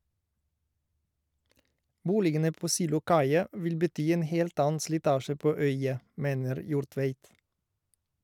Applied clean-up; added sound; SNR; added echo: none; none; none; none.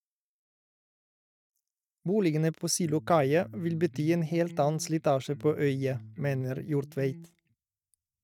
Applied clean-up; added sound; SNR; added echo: neural mask model DeepFilterNet 3.